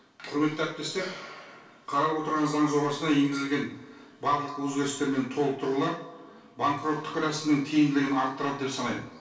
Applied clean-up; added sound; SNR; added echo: none; none; none; reverberation time 0.3 s.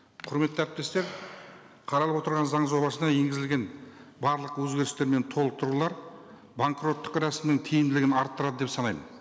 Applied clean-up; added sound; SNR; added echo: none; none; none; none.